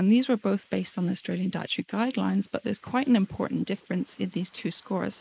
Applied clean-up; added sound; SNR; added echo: neural mask model Resemble Enhance denoiser.